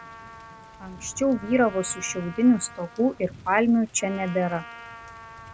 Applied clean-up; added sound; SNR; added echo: none; Thunder / Rain + Trumpet; 17 dB; none.